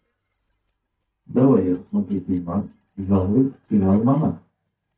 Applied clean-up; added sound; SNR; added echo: neural mask model DeepFilterNet 3.